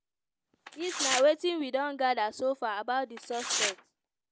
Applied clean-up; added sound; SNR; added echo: none; Tearing; 5 dB; none.